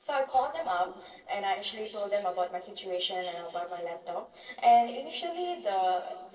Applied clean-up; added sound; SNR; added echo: neural separator model SepFormer DNS4.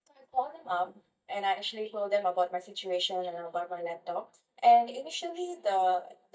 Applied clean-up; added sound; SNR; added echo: neural mask model DeepFilterNet 3.